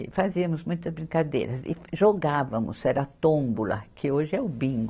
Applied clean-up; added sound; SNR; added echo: none; none; none; none.